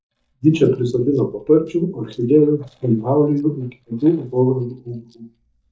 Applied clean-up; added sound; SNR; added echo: neural mask model DeepFilterNet 3.